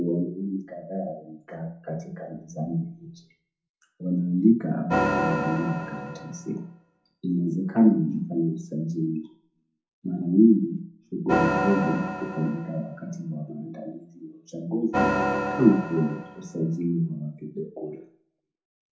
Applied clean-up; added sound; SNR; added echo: none; Organ; 2 dB; reverberation time 0.5 s.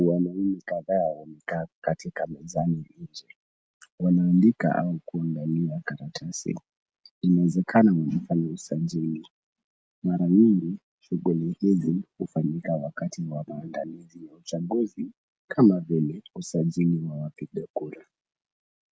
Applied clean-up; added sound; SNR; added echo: none; none; none; none.